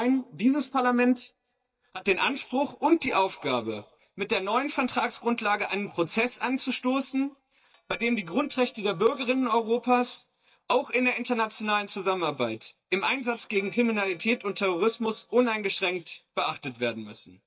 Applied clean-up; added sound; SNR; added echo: neural mask model DeepFilterNet 3.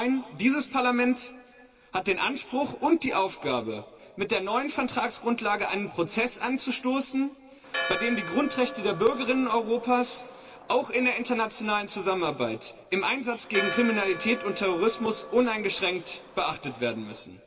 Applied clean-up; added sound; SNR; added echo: none; Church bell; 10 dB; reverberation time 2.7 s.